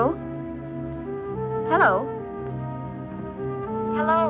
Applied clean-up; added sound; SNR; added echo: none; none; none; none.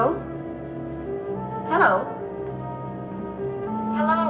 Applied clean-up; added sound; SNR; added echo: none; Wind instrument, woodwind instrument; 14 dB; reverberation time 0.6 s.